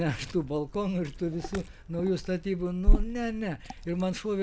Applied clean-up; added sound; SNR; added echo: none; Liquid; -1 dB; none.